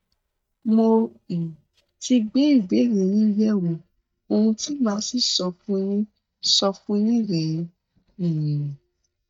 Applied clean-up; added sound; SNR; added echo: neural mask model DeepFilterNet 3.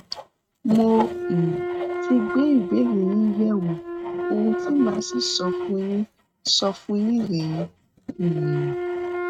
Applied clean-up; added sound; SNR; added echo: neural mask model RNNoise.